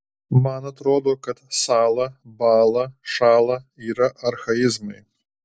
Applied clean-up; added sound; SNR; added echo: none; none; none; none.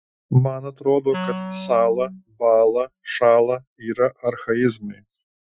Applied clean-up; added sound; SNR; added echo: classical method Wiener filter.